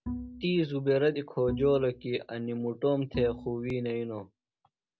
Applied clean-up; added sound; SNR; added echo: none; Bowed string instrument; 12 dB; none.